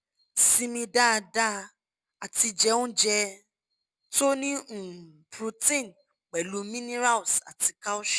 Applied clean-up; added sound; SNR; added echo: none; none; none; none.